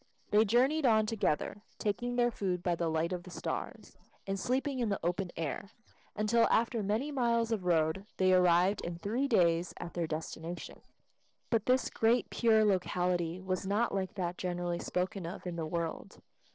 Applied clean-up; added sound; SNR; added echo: neural separator model SepFormer DNS4.